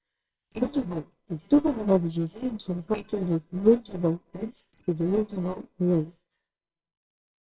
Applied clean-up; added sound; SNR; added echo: neural separator model SepFormer WHAMR!.